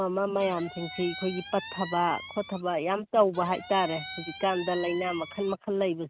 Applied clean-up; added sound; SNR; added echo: none; Squeak; 10 dB; none.